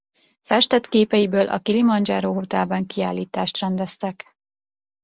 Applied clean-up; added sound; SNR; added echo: none; none; none; none.